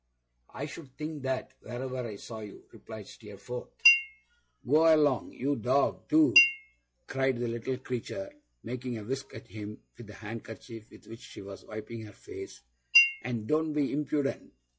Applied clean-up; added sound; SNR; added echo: classical method log-MMSE.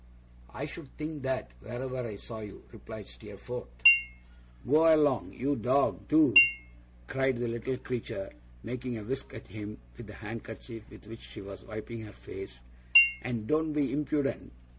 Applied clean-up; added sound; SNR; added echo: none; Chink, clink; -4 dB; none.